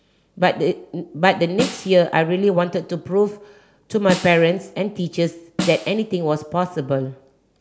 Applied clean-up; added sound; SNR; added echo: none; Snare drum; 11 dB; none.